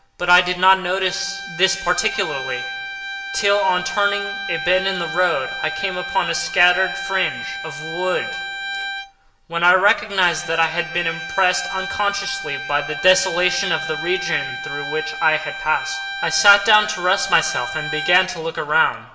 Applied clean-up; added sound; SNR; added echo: none; Bowed string instrument; 8 dB; reverberation time 0.9 s.